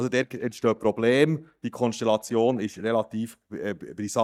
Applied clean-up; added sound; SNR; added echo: neural mask model DeepFilterNet 3.